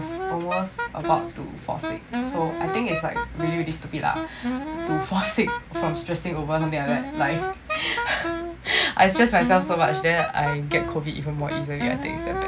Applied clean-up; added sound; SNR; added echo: none; Wind instrument, woodwind instrument; 5 dB; none.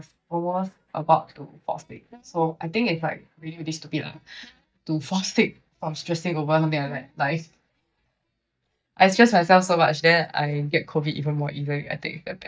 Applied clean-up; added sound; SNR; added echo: neural mask model DeepFilterNet 3.